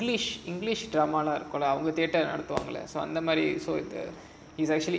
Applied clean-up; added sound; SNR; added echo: none; Fire / Fireworks; 19 dB; none.